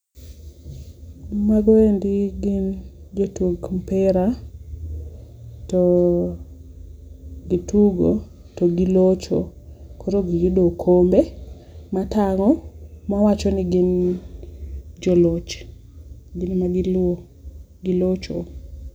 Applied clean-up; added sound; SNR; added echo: none; none; none; none.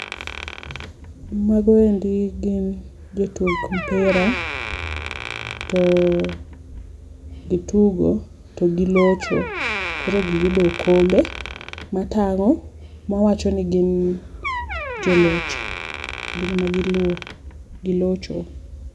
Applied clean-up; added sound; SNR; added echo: none; Door; 11 dB; none.